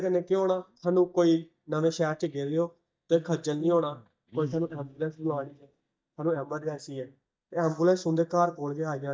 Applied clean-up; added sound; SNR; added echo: neural mask model DeepFilterNet 3.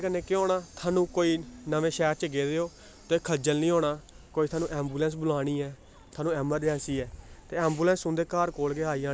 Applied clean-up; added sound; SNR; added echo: none; none; none; none.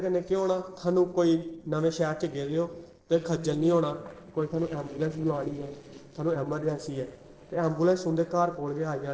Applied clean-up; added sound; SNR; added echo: neural separator model SepFormer DNS4.